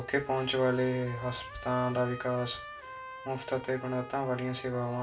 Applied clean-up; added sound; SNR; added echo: none; Trumpet; 14 dB; reverberation time 0.2 s.